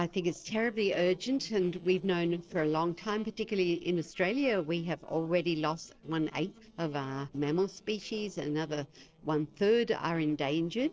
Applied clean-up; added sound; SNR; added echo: neural separator model SepFormer DNS4.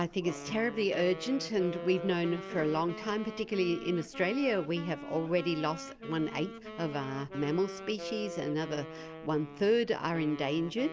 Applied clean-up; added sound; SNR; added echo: none; Wind instrument, woodwind instrument; 12 dB; none.